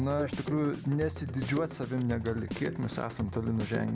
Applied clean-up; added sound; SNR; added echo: none; Drum kit; 8 dB; none.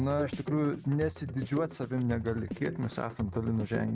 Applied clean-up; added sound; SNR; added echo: neural mask model RNNoise.